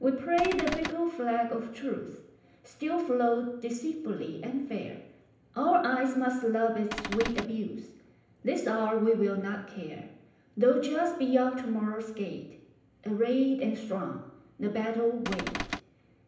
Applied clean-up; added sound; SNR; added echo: none; Cupboard open or close / Door; 5 dB; reverberation time 0.8 s.